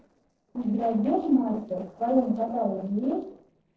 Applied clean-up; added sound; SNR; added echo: neural separator model SepFormer DNS4.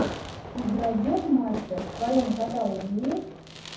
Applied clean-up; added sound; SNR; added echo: none; Fireworks; 11 dB; reverberation time 0.7 s.